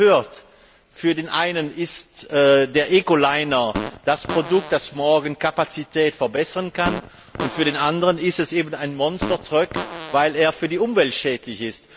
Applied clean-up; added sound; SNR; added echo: none; Fart; 10 dB; none.